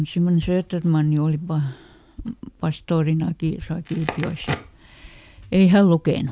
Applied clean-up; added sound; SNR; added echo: none; Alarm + Crackle; 18 dB; none.